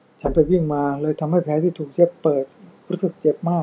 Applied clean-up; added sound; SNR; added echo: none; Knock; 16 dB; none.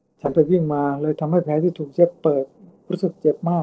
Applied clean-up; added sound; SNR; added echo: neural separator model SepFormer DNS4.